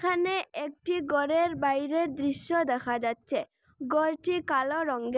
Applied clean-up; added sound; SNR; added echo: none; none; none; none.